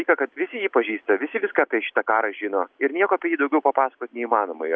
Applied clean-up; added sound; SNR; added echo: none; none; none; none.